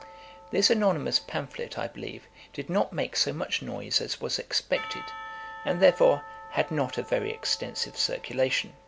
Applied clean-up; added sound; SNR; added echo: none; Church bell / Percussion; 17 dB; none.